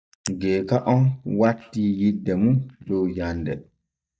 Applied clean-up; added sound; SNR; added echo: neural mask model DeepFilterNet 3.